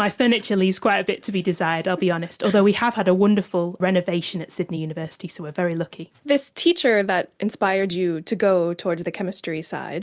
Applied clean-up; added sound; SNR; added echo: none; none; none; none.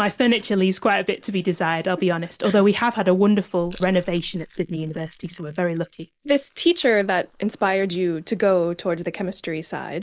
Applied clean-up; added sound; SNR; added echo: neural mask model Resemble Enhance denoiser.